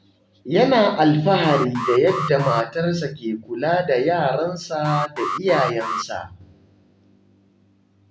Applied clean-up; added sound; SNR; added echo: none; Alarm; 7 dB; none.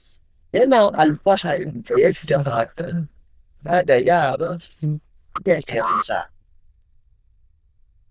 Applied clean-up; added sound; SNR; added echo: neural diffusion model UNIVERSE++.